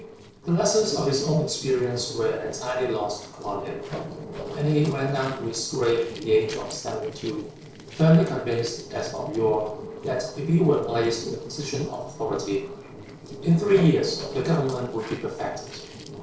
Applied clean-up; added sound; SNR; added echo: neural separator model SepFormer DNS4.